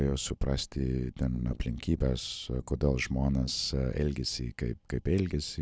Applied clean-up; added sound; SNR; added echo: neural separator model SepFormer DNS4.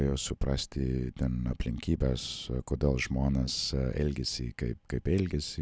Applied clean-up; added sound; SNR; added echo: none; none; none; none.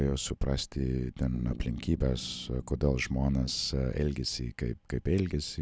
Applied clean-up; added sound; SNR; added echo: none; Bass guitar; 19 dB; none.